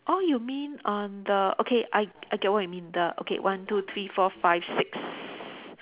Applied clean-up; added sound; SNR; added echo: none; none; none; none.